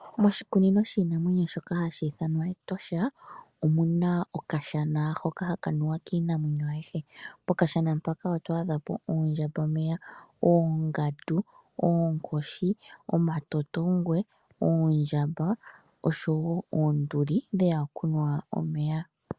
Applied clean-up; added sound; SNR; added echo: none; none; none; none.